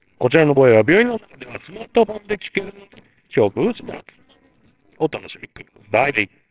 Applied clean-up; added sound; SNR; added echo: neural separator model SepFormer WHAMR!.